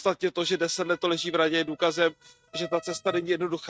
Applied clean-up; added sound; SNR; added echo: neural mask model RNNoise.